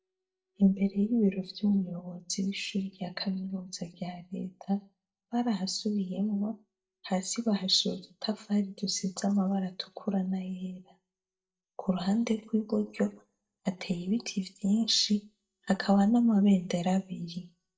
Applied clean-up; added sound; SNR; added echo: neural mask model DeepFilterNet 3.